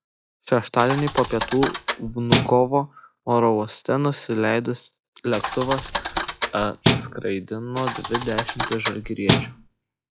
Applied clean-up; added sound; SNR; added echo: classical method log-MMSE.